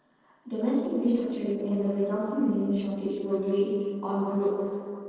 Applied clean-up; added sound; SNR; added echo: neural separator model SepFormer DNS4.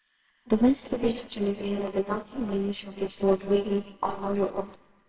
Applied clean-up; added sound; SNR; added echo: neural separator model SepFormer WHAMR!.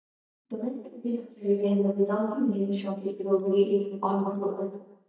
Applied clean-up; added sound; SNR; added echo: neural mask model DeepFilterNet 3.